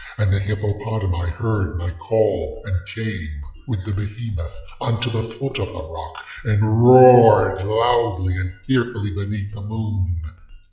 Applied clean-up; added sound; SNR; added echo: classical method WPE with log-MMSE.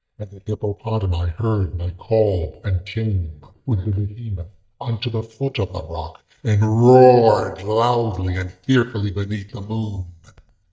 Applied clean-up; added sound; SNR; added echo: neural mask model DeepFilterNet 3.